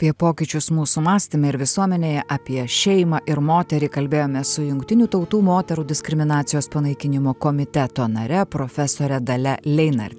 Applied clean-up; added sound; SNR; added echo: none; none; none; none.